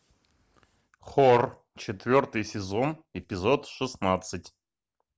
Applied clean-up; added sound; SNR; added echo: none; none; none; none.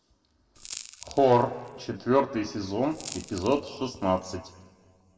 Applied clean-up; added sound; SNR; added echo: none; Crackle; 19 dB; reverberation time 1.2 s.